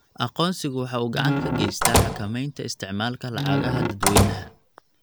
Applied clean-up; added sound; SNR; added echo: none; Squeak / Slam / Wood; -4 dB; none.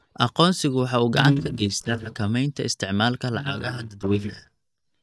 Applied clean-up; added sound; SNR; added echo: neural mask model DeepFilterNet 3.